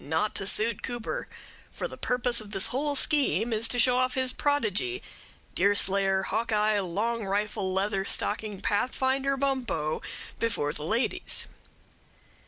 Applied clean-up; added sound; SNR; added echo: none; none; none; none.